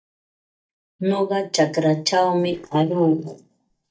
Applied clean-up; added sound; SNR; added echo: neural mask model DeepFilterNet 3.